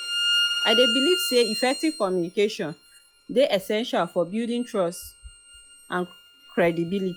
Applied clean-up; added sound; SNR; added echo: classical method log-MMSE.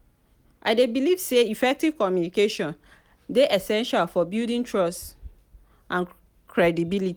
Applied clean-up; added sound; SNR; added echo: none; none; none; none.